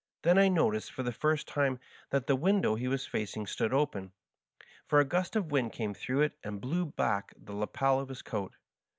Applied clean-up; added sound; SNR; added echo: none; none; none; none.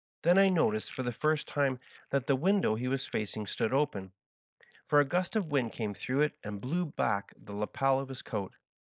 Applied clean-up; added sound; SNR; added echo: neural mask model Resemble Enhance denoiser.